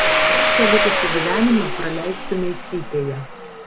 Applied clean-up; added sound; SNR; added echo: none; Domestic sounds, home sounds; -2 dB; none.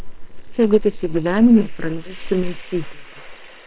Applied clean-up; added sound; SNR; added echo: neural separator model SepFormer WHAM!.